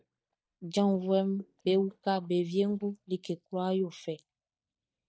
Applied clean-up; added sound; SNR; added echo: neural mask model DeepFilterNet 3.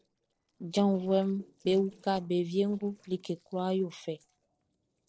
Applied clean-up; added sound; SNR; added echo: neural separator model SepFormer DNS4.